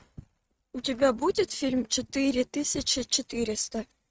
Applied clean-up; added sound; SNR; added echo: neural mask model RNNoise.